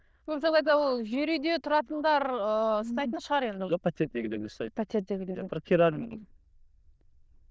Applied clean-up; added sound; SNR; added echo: neural diffusion model UNIVERSE++.